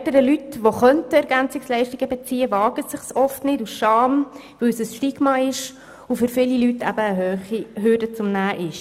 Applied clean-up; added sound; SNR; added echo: none; none; none; none.